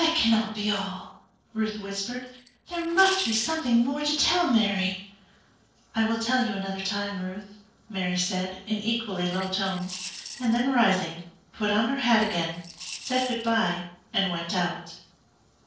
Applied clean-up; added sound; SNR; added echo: neural separator model SepFormer DNS4.